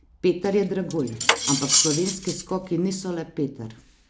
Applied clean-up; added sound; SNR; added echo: none; Cutlery, silverware; 0 dB; none.